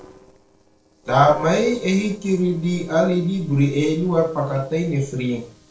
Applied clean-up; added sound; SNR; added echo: neural separator model SepFormer DNS4.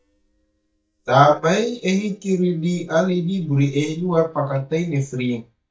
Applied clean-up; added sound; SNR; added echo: neural mask model DeepFilterNet 3.